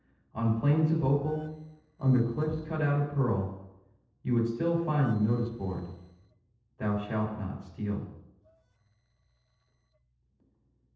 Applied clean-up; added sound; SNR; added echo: neural separator model SepFormer DNS4.